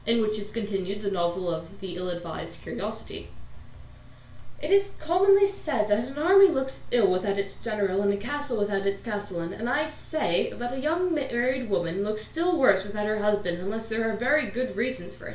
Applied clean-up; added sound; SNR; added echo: none; none; none; reverberation time 0.4 s.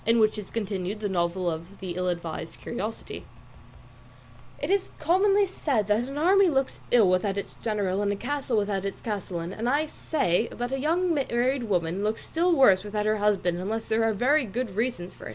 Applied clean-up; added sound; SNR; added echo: none; none; none; none.